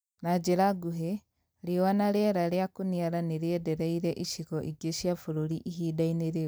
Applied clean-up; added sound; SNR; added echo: none; none; none; none.